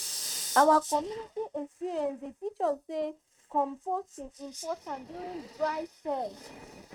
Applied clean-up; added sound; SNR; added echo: neural mask model RNNoise.